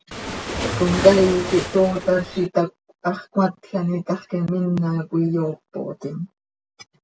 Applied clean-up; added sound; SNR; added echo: none; Waves, surf; 5 dB; none.